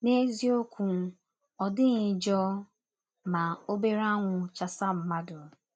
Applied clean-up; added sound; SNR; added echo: none; none; none; none.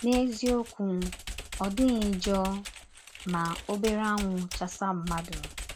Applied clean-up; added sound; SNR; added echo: none; Computer keyboard; 10 dB; none.